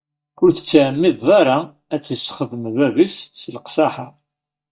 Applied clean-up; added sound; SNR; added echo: neural mask model DeepFilterNet 3.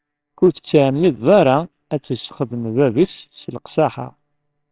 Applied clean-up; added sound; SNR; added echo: neural separator model SepFormer WHAMR!.